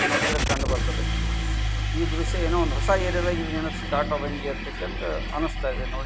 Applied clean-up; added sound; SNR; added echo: none; Engine starting / Car; -3 dB; none.